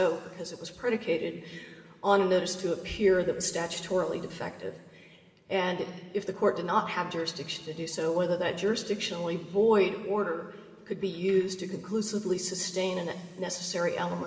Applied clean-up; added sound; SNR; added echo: none; none; none; reverberation time 2.8 s.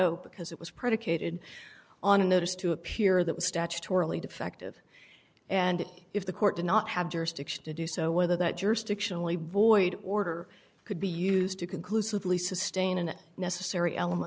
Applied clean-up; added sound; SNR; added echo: none; none; none; none.